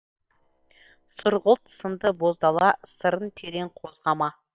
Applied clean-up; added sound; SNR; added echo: neural separator model SepFormer WHAM!.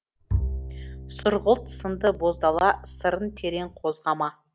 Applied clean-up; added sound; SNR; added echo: none; Bowed string instrument; 8 dB; none.